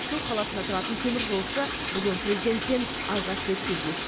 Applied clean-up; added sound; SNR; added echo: none; Bathtub (filling or washing); 2 dB; none.